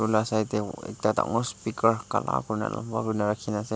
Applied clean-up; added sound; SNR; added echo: none; none; none; none.